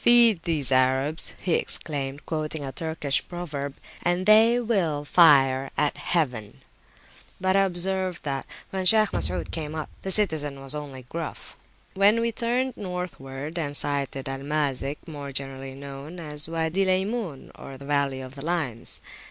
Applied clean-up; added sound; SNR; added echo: none; Bass drum / Thump, thud; 8 dB; none.